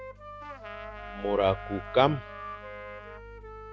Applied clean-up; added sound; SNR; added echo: none; Trumpet + Wind instrument, woodwind instrument; 11 dB; none.